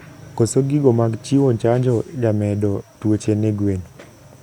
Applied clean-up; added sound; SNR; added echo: none; none; none; none.